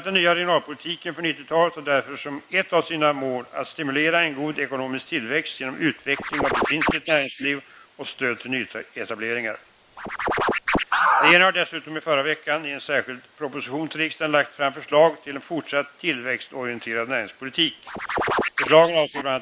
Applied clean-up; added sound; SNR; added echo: neural mask model Resemble Enhance denoiser.